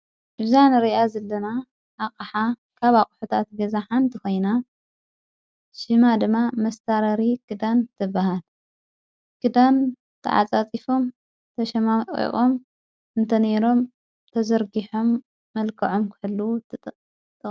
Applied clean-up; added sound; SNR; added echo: none; none; none; none.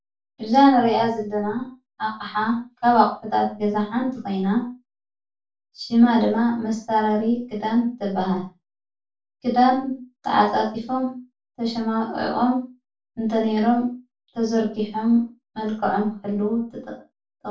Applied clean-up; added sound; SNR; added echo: none; none; none; reverberation time 0.3 s.